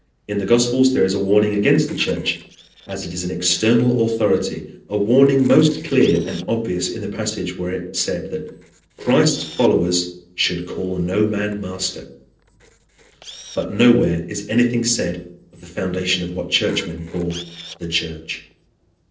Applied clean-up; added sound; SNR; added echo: neural separator model SepFormer DNS4.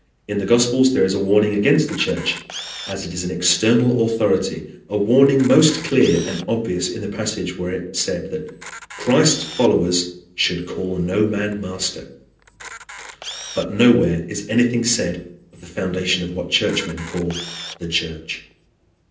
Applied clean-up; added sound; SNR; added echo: none; Camera; 19 dB; reverberation time 0.6 s.